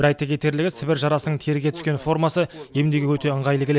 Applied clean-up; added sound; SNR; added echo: none; none; none; none.